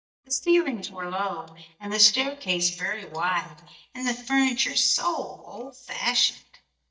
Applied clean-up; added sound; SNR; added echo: neural mask model DeepFilterNet 3.